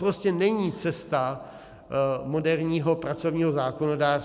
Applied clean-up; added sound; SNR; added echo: none; none; none; none.